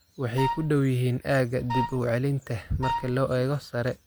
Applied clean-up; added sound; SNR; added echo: none; Wind instrument, woodwind instrument; 5 dB; none.